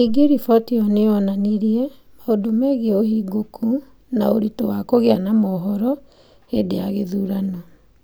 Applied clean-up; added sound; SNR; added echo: none; none; none; none.